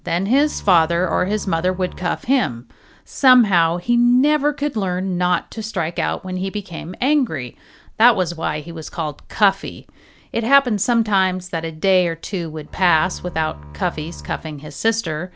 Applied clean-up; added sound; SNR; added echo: none; Bowed string instrument; 17 dB; none.